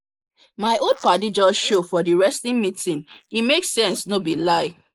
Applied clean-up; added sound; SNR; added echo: neural mask model Resemble Enhance denoiser.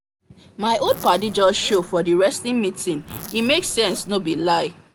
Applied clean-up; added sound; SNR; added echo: none; Zipper (clothing); 19 dB; none.